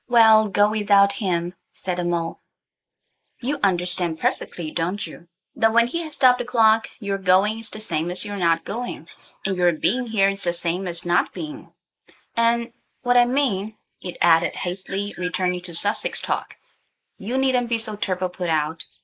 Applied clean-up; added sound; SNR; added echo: neural mask model Resemble Enhance denoiser.